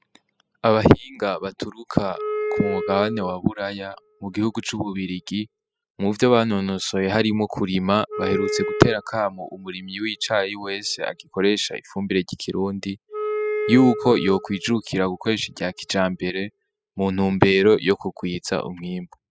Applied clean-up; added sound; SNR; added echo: classical method spectral subtraction.